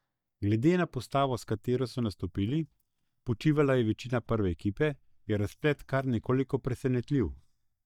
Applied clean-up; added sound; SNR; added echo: neural mask model DeepFilterNet 3.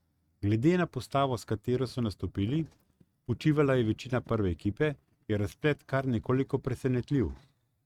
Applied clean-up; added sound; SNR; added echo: neural mask model RNNoise.